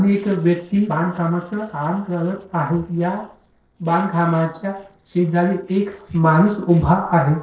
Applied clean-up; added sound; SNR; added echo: neural separator model SepFormer DNS4.